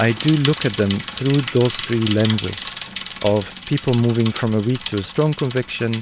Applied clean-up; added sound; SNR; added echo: none; Bicycle; 11 dB; none.